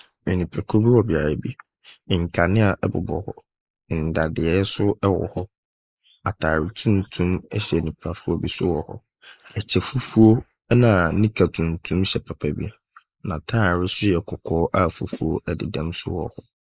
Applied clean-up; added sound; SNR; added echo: neural mask model Resemble Enhance denoiser.